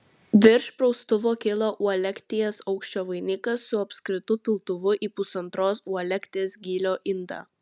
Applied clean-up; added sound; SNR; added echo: none; none; none; none.